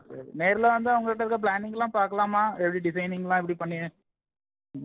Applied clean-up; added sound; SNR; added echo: neural separator model SepFormer DNS4.